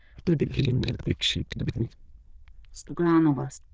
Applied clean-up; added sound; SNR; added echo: neural diffusion model UNIVERSE++.